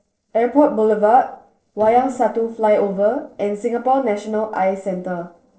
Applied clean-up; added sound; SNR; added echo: neural separator model SepFormer DNS4.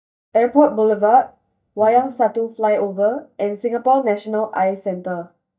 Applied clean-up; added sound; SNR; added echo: neural mask model DeepFilterNet 3.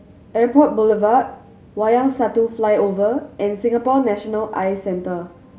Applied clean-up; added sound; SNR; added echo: none; none; none; none.